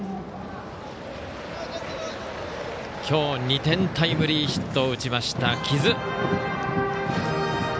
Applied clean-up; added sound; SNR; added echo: none; none; none; none.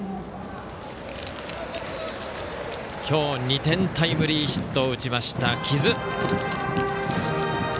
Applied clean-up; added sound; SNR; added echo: none; Crumpling, crinkling; 16 dB; none.